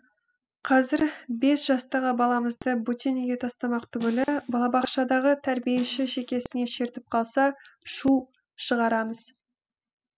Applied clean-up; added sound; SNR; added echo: none; Snare drum; 19 dB; none.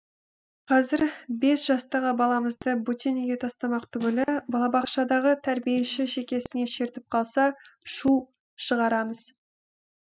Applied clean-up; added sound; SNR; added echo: neural mask model DeepFilterNet 3.